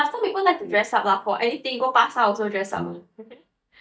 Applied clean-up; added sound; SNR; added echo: neural mask model DeepFilterNet 3.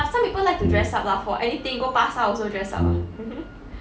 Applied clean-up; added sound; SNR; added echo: none; Brass instrument; 1 dB; none.